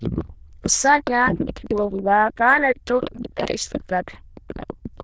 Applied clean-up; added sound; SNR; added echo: neural diffusion model UNIVERSE++.